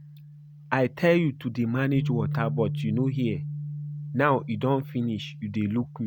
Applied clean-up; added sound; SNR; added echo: none; Bass guitar; 7 dB; none.